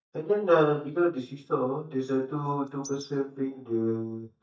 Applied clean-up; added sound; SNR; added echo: neural mask model DeepFilterNet 3.